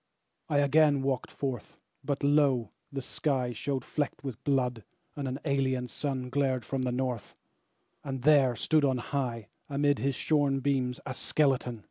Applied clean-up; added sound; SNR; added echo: none; none; none; none.